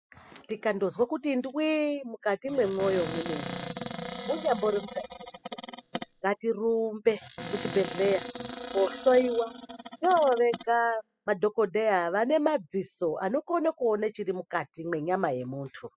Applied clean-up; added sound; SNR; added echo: classical method spectral subtraction.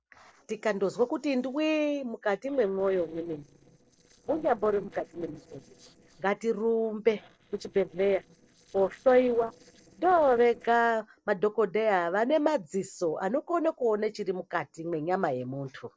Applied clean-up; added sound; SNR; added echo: neural separator model SepFormer DNS4.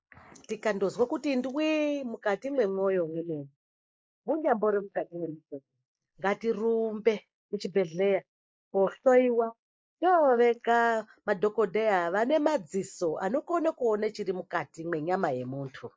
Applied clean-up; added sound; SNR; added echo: neural mask model Resemble Enhance denoiser.